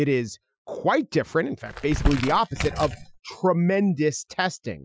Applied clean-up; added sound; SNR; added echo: classical method Wiener filter.